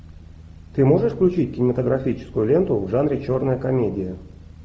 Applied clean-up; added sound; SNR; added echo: none; none; none; none.